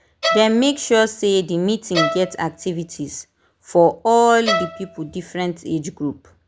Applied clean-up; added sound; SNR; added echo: none; Bowed string instrument; 8 dB; none.